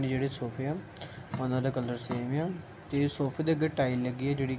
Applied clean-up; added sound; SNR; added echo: none; Drip; 11 dB; none.